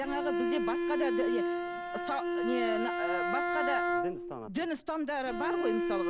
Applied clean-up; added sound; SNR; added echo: none; Bowed string instrument; -4 dB; none.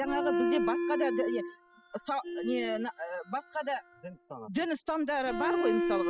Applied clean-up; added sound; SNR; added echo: classical method spectral subtraction.